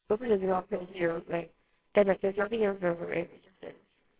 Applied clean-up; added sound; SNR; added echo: neural separator model SepFormer WHAMR!.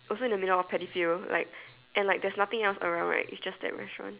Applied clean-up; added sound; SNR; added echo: none; none; none; none.